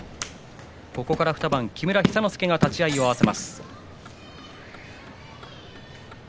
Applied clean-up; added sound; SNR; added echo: none; Motor vehicle (road) + Shatter; 19 dB; none.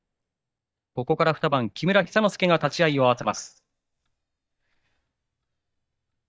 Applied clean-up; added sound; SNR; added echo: neural mask model DeepFilterNet 3.